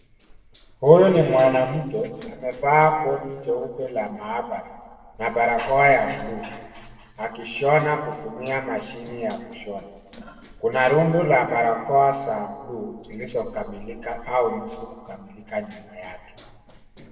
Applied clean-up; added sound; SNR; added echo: neural separator model SepFormer DNS4.